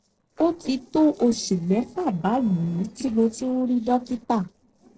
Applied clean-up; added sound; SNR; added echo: neural separator model SepFormer DNS4.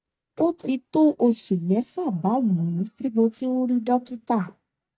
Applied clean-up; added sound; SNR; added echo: neural mask model DeepFilterNet 3.